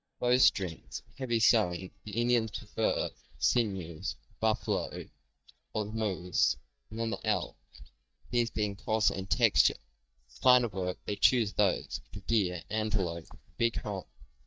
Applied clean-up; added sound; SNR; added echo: neural mask model DeepFilterNet 3.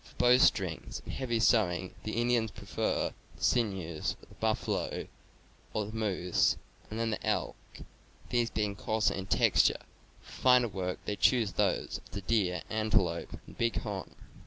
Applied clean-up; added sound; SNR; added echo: none; none; none; none.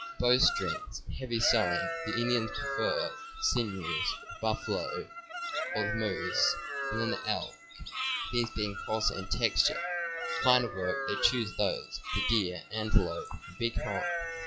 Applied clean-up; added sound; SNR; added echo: classical method log-MMSE.